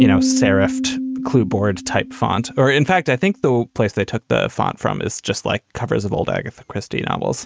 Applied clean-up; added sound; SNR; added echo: neural mask model RNNoise.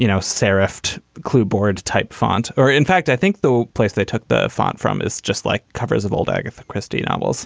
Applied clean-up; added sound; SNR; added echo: none; none; none; none.